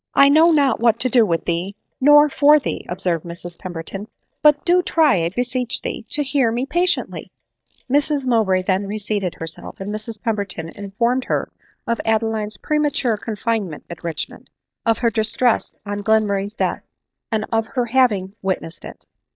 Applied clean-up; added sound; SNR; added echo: neural mask model DeepFilterNet 3.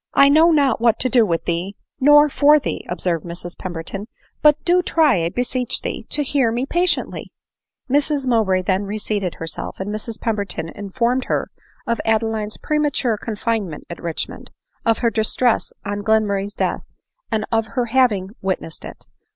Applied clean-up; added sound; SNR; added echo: none; none; none; none.